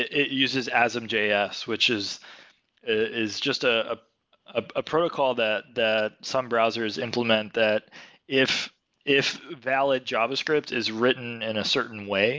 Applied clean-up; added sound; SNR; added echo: none; none; none; none.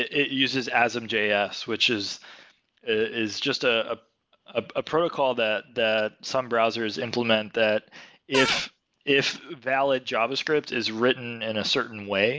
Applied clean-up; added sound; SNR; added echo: none; Cupboard open or close / Door; 4 dB; none.